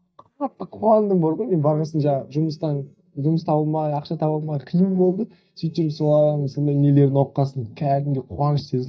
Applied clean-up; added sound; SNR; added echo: neural mask model DeepFilterNet 3.